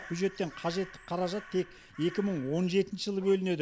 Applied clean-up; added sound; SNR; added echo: none; Crow; 20 dB; none.